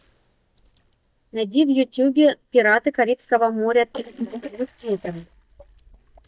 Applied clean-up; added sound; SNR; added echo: neural mask model DeepFilterNet 3.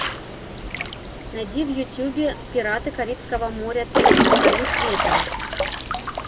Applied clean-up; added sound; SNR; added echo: none; Drip / Trickle, dribble / Water / Splash, splatter; -4 dB; none.